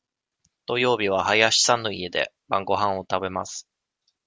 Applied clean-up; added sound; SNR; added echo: none; none; none; none.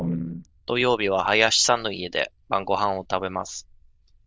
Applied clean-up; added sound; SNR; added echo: neural diffusion model UNIVERSE++.